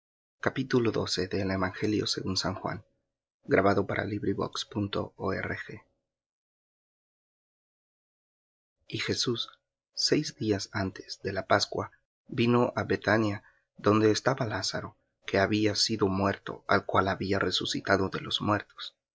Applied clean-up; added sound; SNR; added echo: none; none; none; none.